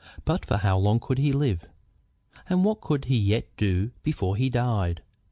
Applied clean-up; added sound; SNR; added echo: none; none; none; none.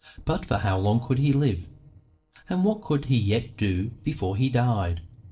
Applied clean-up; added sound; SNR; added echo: neural separator model SepFormer DNS4.